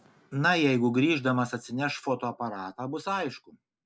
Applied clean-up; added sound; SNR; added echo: none; none; none; none.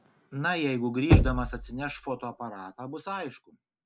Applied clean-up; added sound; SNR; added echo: none; Knock; -5 dB; none.